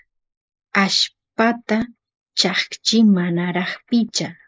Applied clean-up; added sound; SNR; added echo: neural mask model Resemble Enhance denoiser.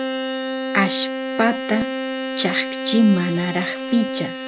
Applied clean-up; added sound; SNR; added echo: none; Bowed string instrument; 5 dB; none.